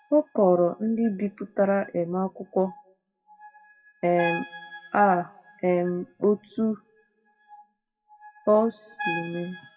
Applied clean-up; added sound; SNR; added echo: classical method WPE with log-MMSE.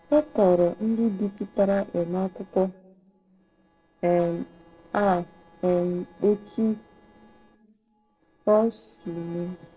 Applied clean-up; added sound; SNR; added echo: neural separator model SepFormer DNS4.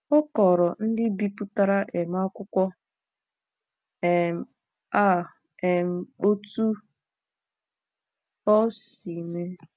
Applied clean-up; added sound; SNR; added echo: none; none; none; none.